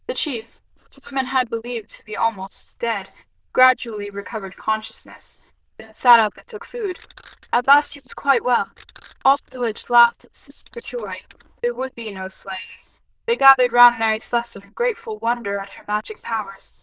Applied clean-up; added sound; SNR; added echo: neural diffusion model UNIVERSE++.